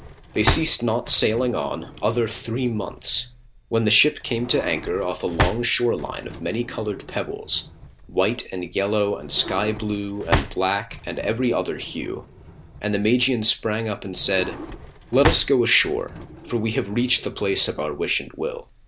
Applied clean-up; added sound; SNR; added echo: none; Drawer open or close; 8 dB; none.